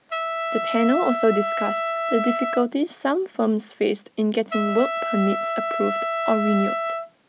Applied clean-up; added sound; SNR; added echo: none; Trumpet; 3 dB; none.